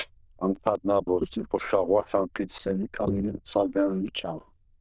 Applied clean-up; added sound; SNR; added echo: neural diffusion model UNIVERSE++.